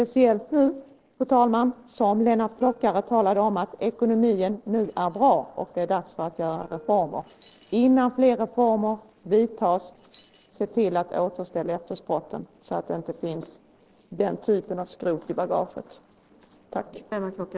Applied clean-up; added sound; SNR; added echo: neural separator model SepFormer DNS4.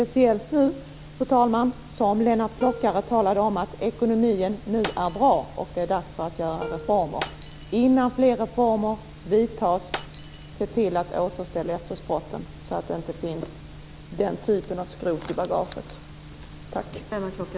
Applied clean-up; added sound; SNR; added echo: none; Plucked string instrument + Shatter; 15 dB; none.